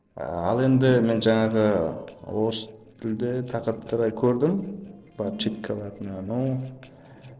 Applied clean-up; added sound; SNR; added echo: neural separator model SepFormer DNS4.